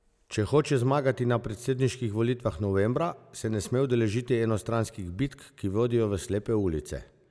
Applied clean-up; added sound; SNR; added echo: none; none; none; none.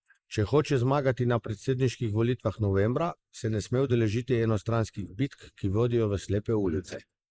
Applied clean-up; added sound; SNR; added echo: neural mask model Resemble Enhance denoiser.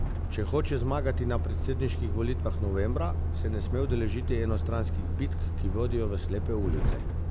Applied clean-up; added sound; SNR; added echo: none; Truck; -4 dB; none.